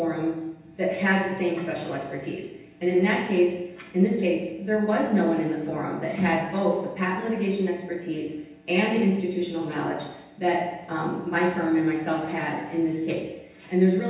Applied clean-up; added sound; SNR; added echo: none; none; none; reverberation time 0.9 s.